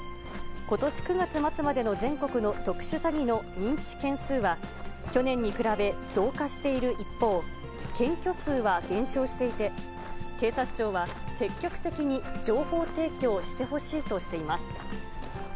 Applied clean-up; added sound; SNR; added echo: none; Walk, footsteps; 7 dB; none.